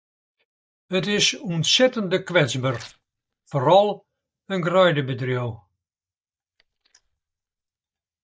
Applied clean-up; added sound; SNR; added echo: neural mask model DeepFilterNet 3.